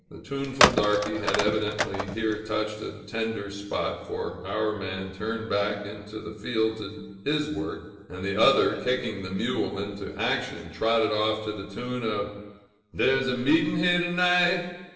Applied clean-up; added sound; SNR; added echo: none; Telephone; 0 dB; reverberation time 1.0 s.